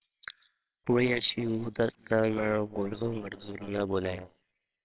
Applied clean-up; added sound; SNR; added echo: neural separator model SepFormer WHAMR!.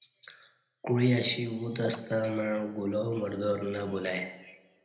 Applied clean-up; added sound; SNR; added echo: none; Splash, splatter; 16 dB; reverberation time 0.8 s.